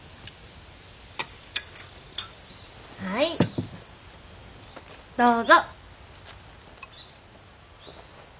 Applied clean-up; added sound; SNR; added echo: none; none; none; none.